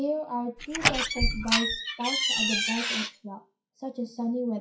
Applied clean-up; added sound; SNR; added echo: classical method WPE with log-MMSE.